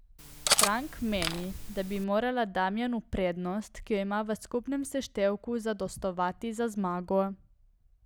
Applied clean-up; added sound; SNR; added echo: none; Cutlery, silverware; 0 dB; none.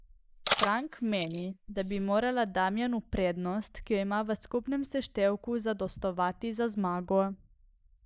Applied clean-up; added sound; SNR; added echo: neural mask model Resemble Enhance denoiser.